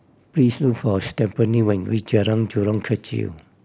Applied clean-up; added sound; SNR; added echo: none; none; none; none.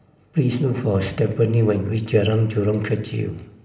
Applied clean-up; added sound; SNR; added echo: none; none; none; reverberation time 1.7 s.